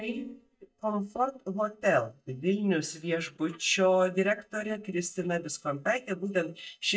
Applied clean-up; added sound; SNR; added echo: neural mask model DeepFilterNet 3.